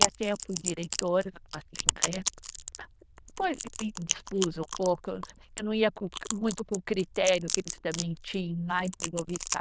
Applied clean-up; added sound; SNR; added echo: neural diffusion model UNIVERSE++.